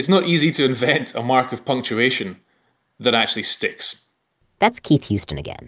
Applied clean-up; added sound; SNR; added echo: none; none; none; none.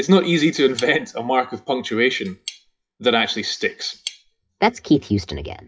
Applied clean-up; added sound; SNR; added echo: classical method WPE with log-MMSE.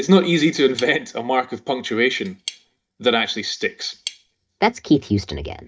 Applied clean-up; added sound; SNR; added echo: neural mask model DeepFilterNet 3.